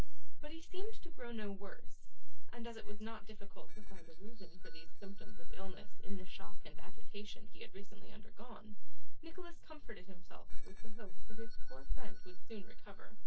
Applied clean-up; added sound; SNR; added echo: neural separator model SepFormer DNS4.